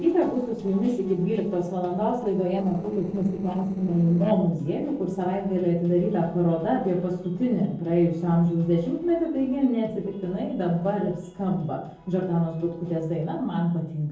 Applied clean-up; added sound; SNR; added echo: neural separator model SepFormer DNS4.